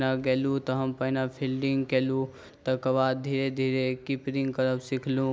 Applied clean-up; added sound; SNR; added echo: none; none; none; none.